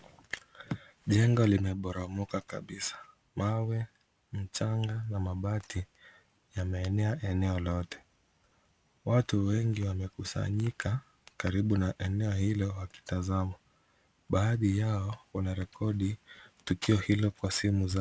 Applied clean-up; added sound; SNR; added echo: none; none; none; none.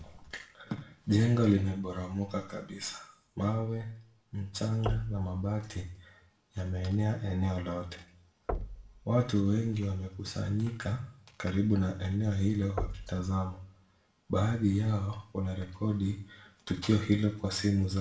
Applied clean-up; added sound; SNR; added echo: none; Knock; 12 dB; reverberation time 0.4 s.